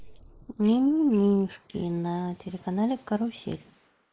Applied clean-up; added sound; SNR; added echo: neural mask model Resemble Enhance denoiser.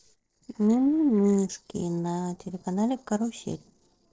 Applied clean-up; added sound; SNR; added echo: neural separator model SepFormer DNS4.